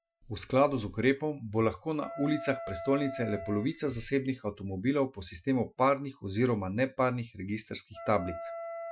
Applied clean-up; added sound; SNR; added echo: classical method Wiener filter.